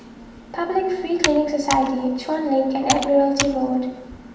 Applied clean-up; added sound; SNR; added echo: none; Computer keyboard; 10 dB; reverberation time 1.0 s.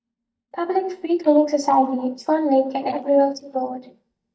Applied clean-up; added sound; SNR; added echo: neural mask model DeepFilterNet 3.